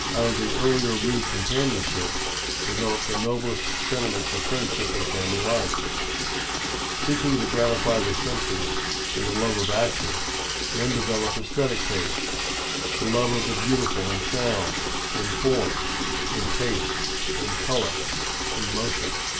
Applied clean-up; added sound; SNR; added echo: none; Liquid; 0 dB; reverberation time 0.2 s.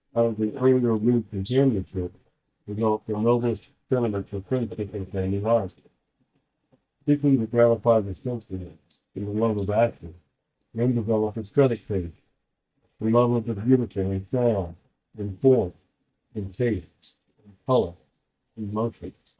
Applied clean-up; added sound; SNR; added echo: neural mask model DeepFilterNet 3.